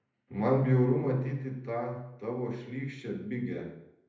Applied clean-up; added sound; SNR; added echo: none; none; none; reverberation time 0.7 s.